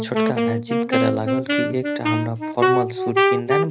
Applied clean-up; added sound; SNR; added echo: none; Wind instrument, woodwind instrument; -5 dB; none.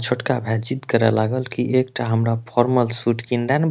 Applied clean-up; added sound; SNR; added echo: none; none; none; none.